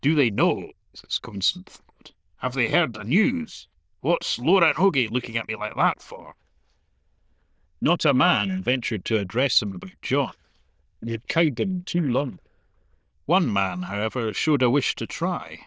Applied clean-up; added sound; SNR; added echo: neural diffusion model UNIVERSE++.